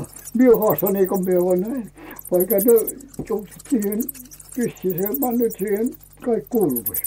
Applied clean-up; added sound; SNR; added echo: none; Wild animals; 12 dB; none.